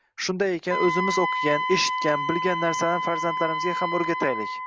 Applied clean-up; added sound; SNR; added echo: none; Wind instrument, woodwind instrument; 2 dB; none.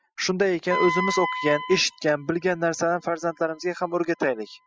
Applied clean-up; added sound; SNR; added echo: classical method spectral subtraction.